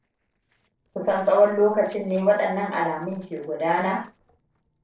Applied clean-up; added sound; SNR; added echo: neural separator model SepFormer DNS4.